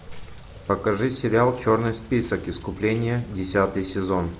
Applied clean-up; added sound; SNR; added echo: none; Tambourine + Rain; 17 dB; none.